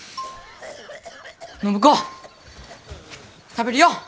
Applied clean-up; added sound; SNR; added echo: none; Cough + Marimba, xylophone; 16 dB; none.